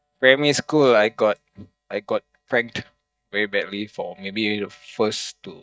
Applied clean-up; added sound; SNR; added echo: neural mask model DeepFilterNet 3.